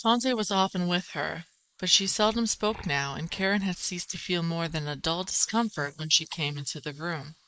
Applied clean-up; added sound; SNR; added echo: neural mask model Resemble Enhance denoiser.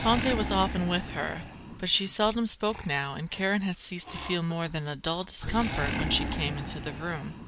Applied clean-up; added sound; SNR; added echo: none; Animal; 7 dB; none.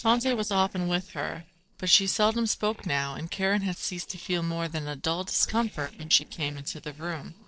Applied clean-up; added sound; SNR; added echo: neural separator model SepFormer DNS4.